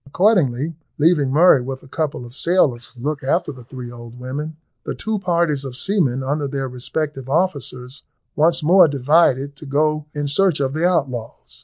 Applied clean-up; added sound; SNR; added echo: neural mask model Resemble Enhance denoiser.